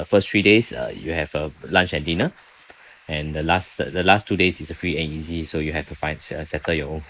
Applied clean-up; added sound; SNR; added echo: neural mask model Resemble Enhance denoiser.